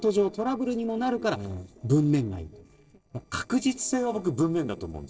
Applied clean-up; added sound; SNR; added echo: neural separator model SepFormer DNS4.